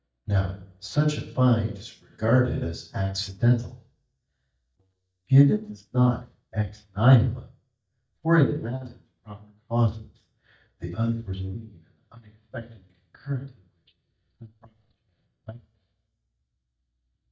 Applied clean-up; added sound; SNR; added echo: neural mask model DeepFilterNet 3.